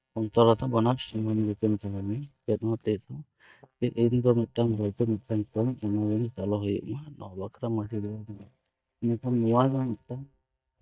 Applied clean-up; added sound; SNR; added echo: neural mask model DeepFilterNet 3.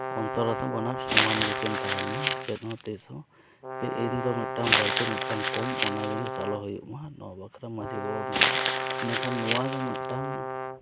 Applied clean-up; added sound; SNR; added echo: none; Brass instrument + Crumpling, crinkling; -5 dB; none.